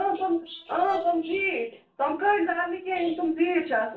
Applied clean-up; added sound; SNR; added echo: neural separator model SepFormer DNS4.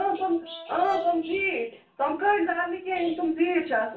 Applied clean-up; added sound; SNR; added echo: none; Brass instrument; 13 dB; reverberation time 0.3 s.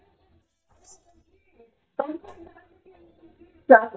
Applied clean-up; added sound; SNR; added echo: neural mask model DeepFilterNet 3.